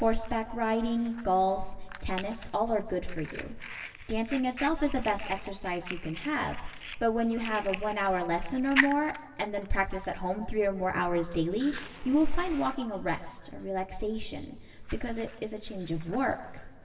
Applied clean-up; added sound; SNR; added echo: none; Fire; 13 dB; reverberation time 1.3 s.